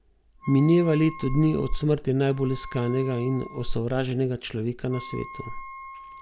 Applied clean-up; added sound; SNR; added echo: none; Wind instrument, woodwind instrument; 18 dB; none.